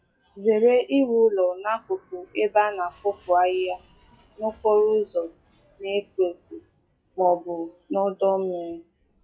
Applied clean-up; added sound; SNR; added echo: classical method log-MMSE.